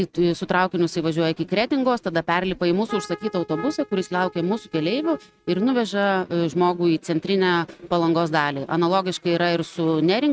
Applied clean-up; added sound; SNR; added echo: neural mask model RNNoise.